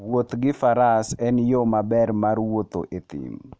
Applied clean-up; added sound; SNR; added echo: none; none; none; none.